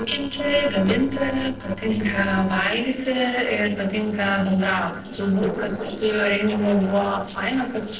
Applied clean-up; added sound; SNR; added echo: neural separator model SepFormer DNS4.